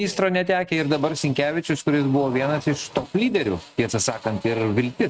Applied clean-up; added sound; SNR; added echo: neural mask model RNNoise.